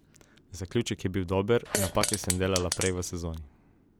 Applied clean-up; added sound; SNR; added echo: none; Fart; 2 dB; none.